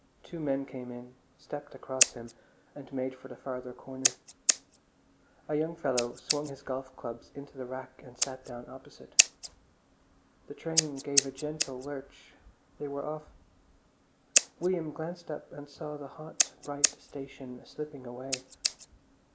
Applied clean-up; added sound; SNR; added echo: none; Scissors; -3 dB; none.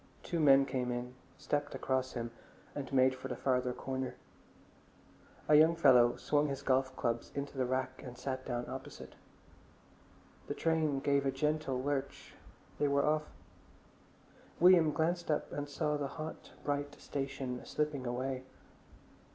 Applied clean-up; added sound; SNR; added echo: none; none; none; none.